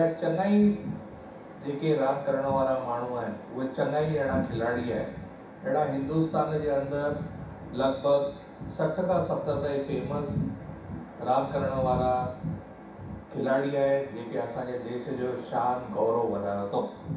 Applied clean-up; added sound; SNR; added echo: none; none; none; reverberation time 0.7 s.